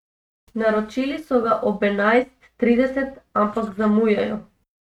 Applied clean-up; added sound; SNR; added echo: neural mask model RNNoise.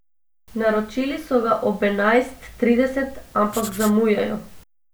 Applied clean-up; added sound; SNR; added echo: none; Writing; 14 dB; none.